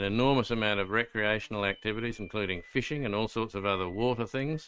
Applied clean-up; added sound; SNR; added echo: neural mask model RNNoise.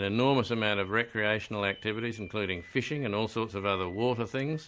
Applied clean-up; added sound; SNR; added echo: none; none; none; none.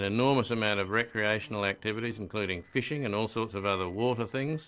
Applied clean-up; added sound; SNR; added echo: neural separator model SepFormer DNS4.